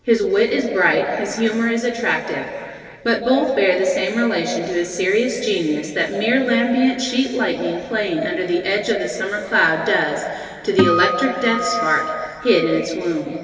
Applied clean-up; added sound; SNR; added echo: none; Acoustic guitar; 4 dB; reverberation time 2.7 s.